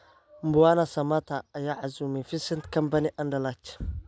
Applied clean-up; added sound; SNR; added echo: none; none; none; none.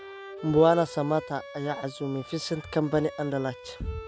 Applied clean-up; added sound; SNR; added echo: none; Bowed string instrument; 15 dB; none.